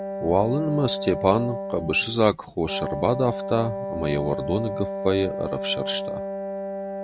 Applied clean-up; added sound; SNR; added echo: none; Wind instrument, woodwind instrument; 6 dB; none.